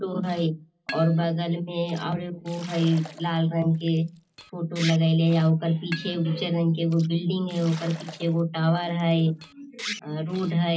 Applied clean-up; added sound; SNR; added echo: none; Liquid; 18 dB; reverberation time 0.4 s.